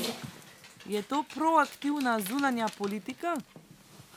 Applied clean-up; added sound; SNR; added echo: none; Dog; 13 dB; none.